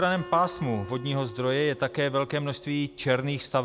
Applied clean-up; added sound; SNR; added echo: none; Wind instrument, woodwind instrument; 17 dB; none.